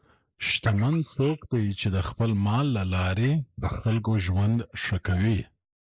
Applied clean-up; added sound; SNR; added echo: neural mask model Resemble Enhance denoiser.